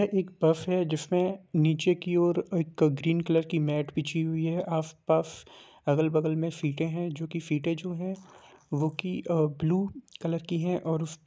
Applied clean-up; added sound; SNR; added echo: neural mask model Resemble Enhance denoiser.